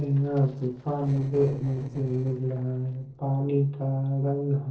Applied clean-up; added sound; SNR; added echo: neural separator model SepFormer DNS4.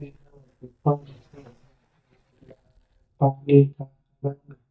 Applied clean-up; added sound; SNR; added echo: neural mask model DeepFilterNet 3.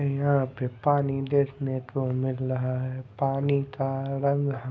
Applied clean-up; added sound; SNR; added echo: none; none; none; none.